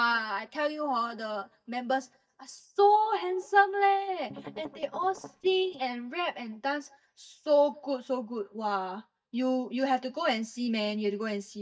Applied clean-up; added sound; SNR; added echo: neural mask model DeepFilterNet 3.